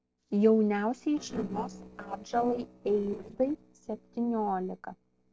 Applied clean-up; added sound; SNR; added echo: neural separator model SepFormer DNS4.